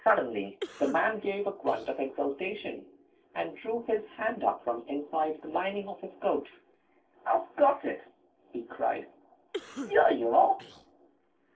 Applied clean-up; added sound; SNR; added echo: neural separator model SepFormer DNS4.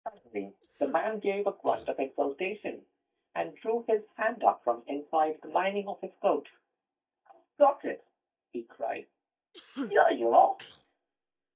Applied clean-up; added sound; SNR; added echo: neural mask model DeepFilterNet 3.